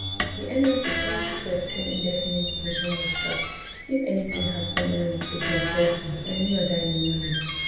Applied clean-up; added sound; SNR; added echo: none; Squeak; 2 dB; reverberation time 0.8 s.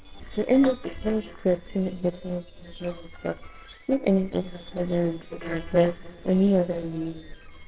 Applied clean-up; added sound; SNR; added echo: neural separator model SepFormer WHAMR!.